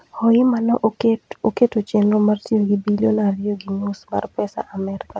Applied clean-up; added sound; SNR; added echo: none; none; none; none.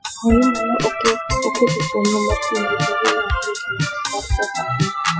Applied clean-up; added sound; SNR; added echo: classical method Wiener filter.